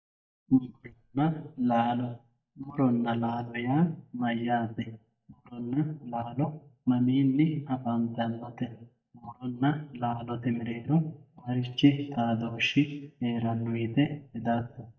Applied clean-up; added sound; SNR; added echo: neural mask model DeepFilterNet 3.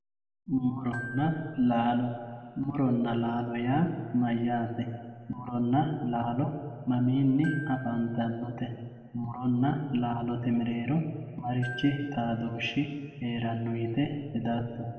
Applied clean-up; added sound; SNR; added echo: none; Glockenspiel; 18 dB; reverberation time 1.7 s.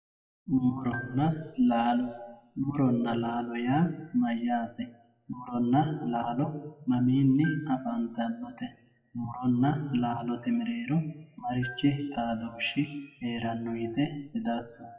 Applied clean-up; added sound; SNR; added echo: classical method WPE with log-MMSE.